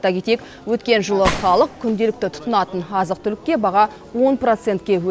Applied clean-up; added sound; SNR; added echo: none; Gunshot, gunfire; 11 dB; none.